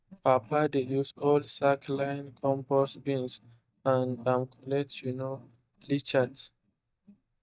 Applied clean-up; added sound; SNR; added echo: neural mask model DeepFilterNet 3.